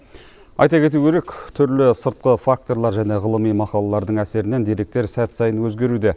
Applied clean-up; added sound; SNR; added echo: none; none; none; none.